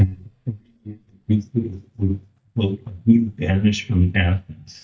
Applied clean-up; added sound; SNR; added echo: neural mask model DeepFilterNet 3.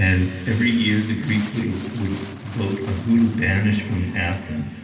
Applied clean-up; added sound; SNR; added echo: none; Fire; 19 dB; reverberation time 2.7 s.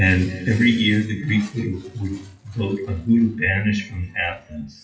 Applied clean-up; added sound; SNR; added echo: classical method WPE with log-MMSE.